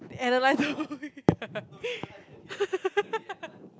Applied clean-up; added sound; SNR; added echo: none; none; none; none.